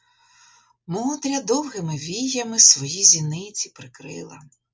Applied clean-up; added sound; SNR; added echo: none; none; none; none.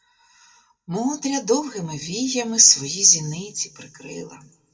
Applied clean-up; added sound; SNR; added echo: none; none; none; reverberation time 1.2 s.